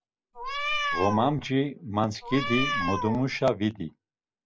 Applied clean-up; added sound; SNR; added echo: none; Meow; 3 dB; none.